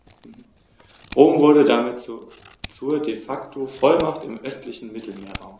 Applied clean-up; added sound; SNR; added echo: none; Scissors; 13 dB; none.